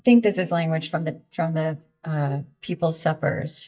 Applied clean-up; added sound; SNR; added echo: neural mask model DeepFilterNet 3.